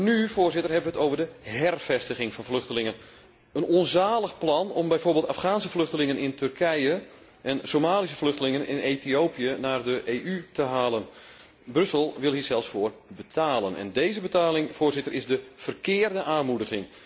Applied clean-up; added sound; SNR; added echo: none; none; none; none.